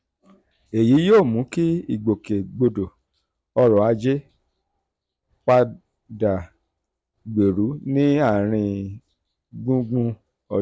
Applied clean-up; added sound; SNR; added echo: none; none; none; none.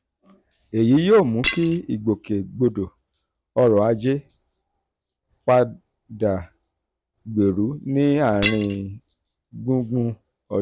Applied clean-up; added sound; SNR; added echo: none; Shatter; -2 dB; none.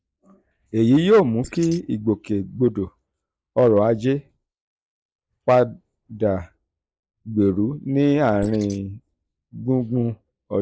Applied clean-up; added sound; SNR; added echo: neural mask model Resemble Enhance denoiser.